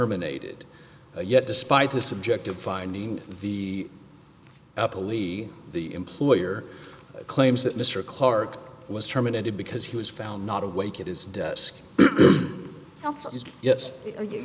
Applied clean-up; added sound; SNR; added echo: none; none; none; none.